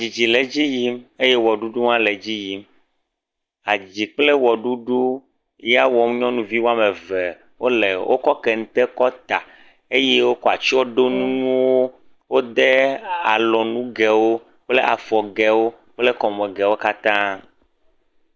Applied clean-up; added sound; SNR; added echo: neural mask model DeepFilterNet 3.